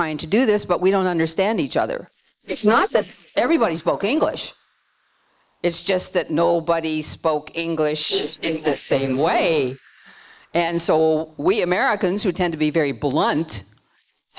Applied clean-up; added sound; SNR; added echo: neural mask model Resemble Enhance denoiser.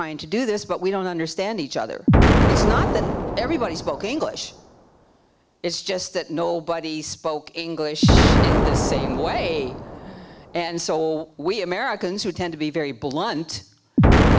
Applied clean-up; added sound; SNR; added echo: none; Explosion; -4 dB; none.